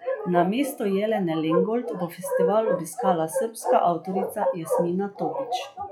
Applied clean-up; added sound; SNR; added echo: classical method log-MMSE.